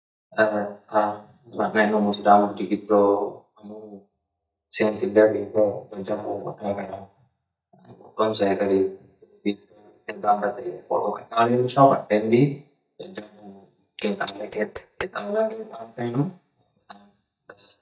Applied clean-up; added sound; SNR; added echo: neural mask model DeepFilterNet 3.